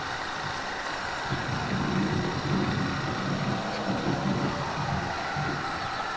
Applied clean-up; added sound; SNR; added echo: none; Tools; 0 dB; reverberation time 0.9 s.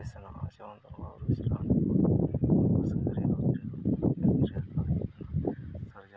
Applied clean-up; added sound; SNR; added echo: none; none; none; none.